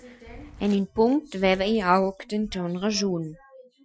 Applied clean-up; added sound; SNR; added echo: classical method Wiener filter.